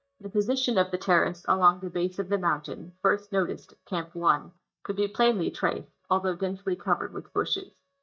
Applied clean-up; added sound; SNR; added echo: neural mask model DeepFilterNet 3.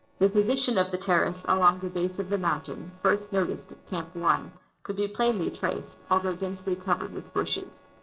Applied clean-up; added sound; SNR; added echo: neural separator model SepFormer DNS4.